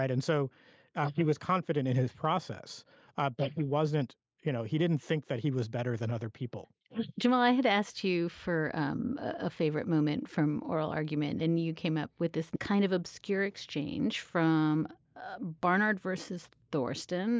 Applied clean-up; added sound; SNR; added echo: neural mask model Resemble Enhance denoiser.